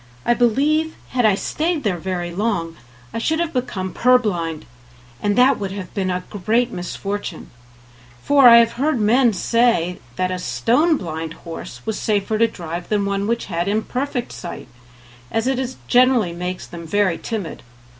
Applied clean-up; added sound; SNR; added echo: none; none; none; none.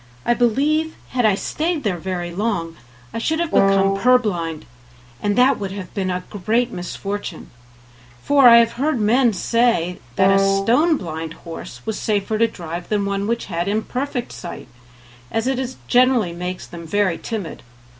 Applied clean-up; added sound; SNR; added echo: none; Wind instrument, woodwind instrument; -2 dB; none.